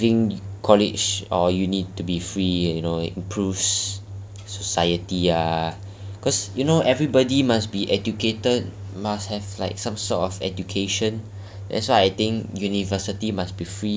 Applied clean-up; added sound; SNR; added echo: none; none; none; none.